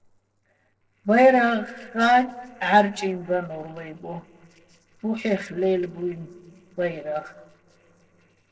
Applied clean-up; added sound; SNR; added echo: neural separator model SepFormer DNS4.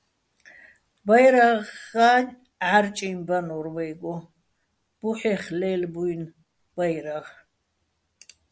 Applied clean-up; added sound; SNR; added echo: none; none; none; none.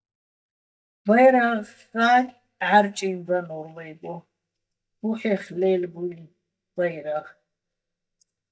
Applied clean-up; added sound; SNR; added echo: neural mask model DeepFilterNet 3.